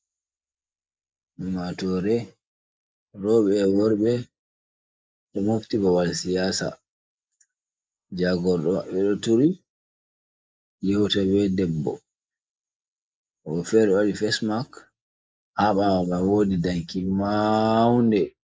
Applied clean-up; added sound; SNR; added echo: neural mask model Resemble Enhance denoiser.